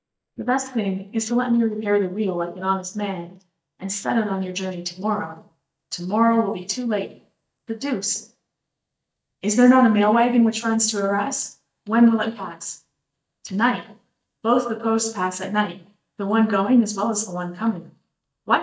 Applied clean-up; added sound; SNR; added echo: neural mask model DeepFilterNet 3.